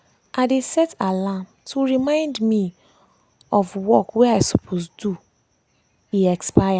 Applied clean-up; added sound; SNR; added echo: none; none; none; none.